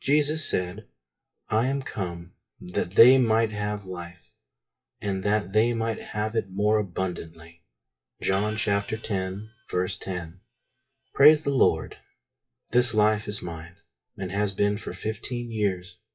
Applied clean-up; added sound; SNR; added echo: classical method WPE with log-MMSE.